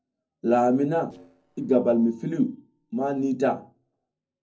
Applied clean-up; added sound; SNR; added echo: neural separator model SepFormer DNS4.